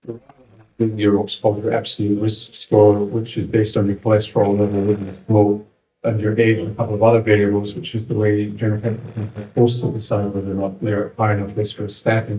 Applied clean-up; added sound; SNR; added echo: neural mask model DeepFilterNet 3.